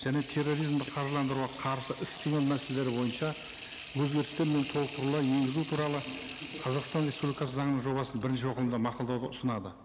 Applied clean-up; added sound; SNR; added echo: none; Sink (filling or washing) / Water tap, faucet; 11 dB; none.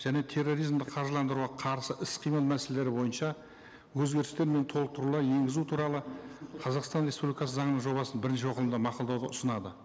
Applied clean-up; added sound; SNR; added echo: none; none; none; none.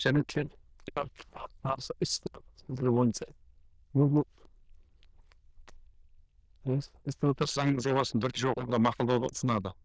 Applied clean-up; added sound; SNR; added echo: neural diffusion model UNIVERSE++.